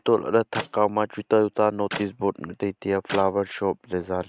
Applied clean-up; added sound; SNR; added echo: neural mask model RNNoise.